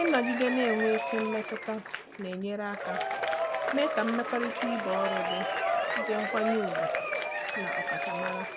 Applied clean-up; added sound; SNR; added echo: none; Applause / Crowd / Cheering; 0 dB; none.